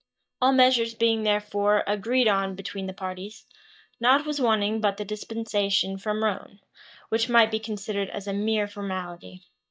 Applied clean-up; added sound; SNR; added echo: neural mask model DeepFilterNet 3.